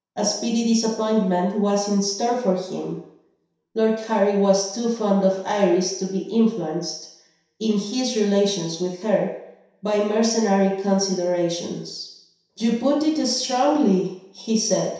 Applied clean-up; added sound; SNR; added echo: none; none; none; reverberation time 0.7 s.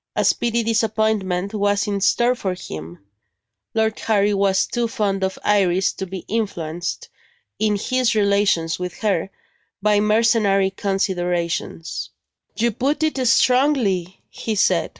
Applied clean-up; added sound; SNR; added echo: none; none; none; none.